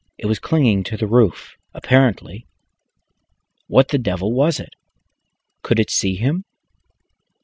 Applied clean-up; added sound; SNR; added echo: none; none; none; none.